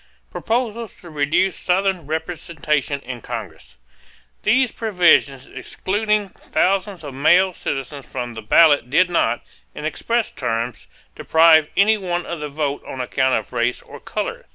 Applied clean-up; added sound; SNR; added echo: none; none; none; none.